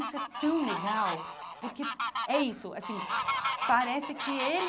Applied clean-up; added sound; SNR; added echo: none; Fowl; 2 dB; none.